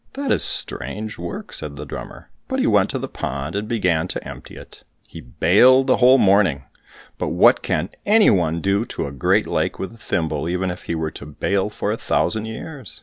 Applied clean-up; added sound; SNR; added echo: none; none; none; none.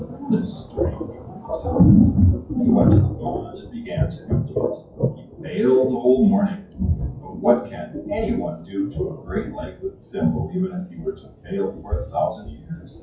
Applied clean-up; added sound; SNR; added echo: classical method WPE with log-MMSE.